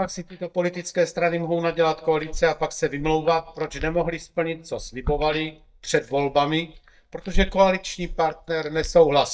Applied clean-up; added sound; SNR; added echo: neural mask model DeepFilterNet 3.